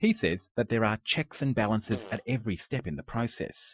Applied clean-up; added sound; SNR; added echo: classical method Wiener filter.